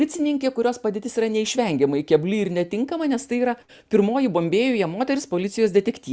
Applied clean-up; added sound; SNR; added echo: none; none; none; none.